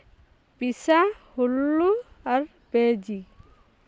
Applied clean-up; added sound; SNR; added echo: none; none; none; none.